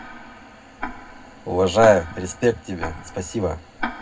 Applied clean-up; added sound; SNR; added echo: none; Tick-tock; 11 dB; reverberation time 0.4 s.